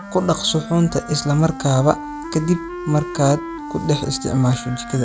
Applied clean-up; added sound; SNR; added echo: none; Wind instrument, woodwind instrument; 11 dB; none.